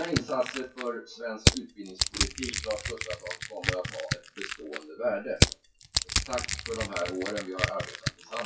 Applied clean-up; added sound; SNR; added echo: classical method WPE with log-MMSE.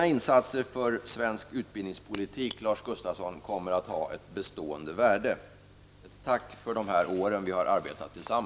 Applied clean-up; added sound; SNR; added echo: none; none; none; none.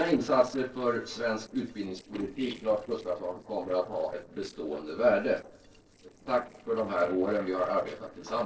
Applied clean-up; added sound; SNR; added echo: neural separator model SepFormer DNS4.